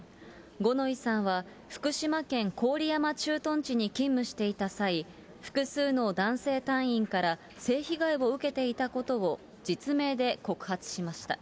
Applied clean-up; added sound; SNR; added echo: none; none; none; none.